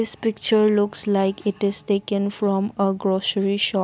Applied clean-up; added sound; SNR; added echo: none; none; none; none.